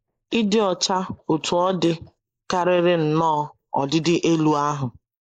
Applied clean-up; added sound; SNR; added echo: neural mask model Resemble Enhance denoiser.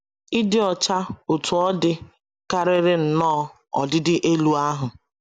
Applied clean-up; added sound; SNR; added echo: none; none; none; none.